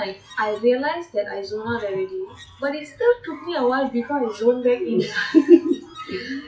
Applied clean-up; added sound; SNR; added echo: classical method WPE with log-MMSE.